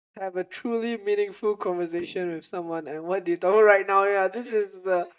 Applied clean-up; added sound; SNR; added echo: neural mask model DeepFilterNet 3.